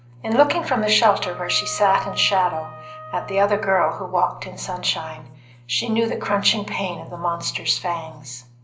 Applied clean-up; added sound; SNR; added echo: none; Wind instrument, woodwind instrument; 15 dB; reverberation time 0.5 s.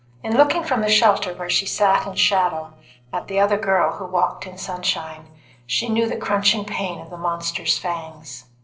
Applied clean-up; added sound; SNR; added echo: neural separator model SepFormer DNS4.